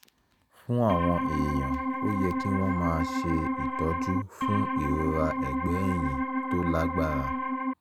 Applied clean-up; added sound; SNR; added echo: none; Organ; -1 dB; none.